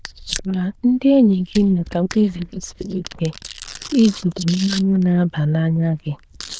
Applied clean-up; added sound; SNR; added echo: neural diffusion model UNIVERSE++.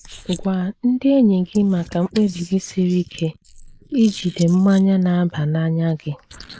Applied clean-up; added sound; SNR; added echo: neural mask model Resemble Enhance denoiser.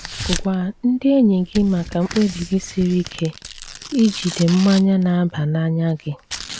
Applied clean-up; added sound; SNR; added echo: none; Tearing; 14 dB; none.